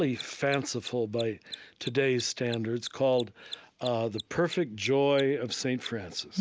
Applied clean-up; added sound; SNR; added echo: none; Mechanisms; 16 dB; none.